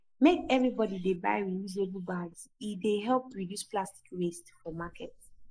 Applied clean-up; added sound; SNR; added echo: neural mask model Resemble Enhance denoiser.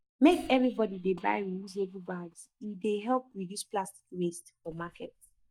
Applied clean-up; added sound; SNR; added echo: neural mask model DeepFilterNet 3.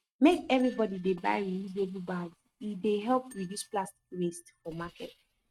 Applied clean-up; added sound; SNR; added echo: neural mask model RNNoise.